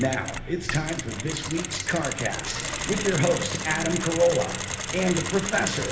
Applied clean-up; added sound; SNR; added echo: none; Mechanisms; 6 dB; reverberation time 1.1 s.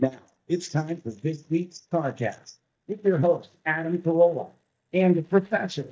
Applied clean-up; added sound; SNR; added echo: neural mask model DeepFilterNet 3.